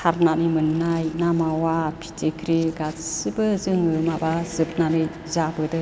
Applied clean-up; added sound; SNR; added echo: none; none; none; none.